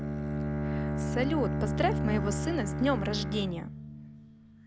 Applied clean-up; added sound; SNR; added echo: none; Bowed string instrument; -1 dB; none.